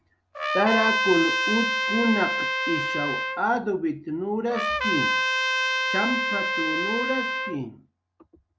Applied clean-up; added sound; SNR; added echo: none; Trumpet; -2 dB; none.